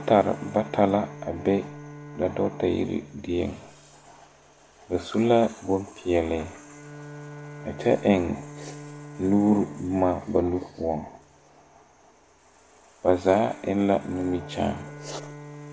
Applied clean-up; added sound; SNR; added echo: none; Bowed string instrument; 17 dB; none.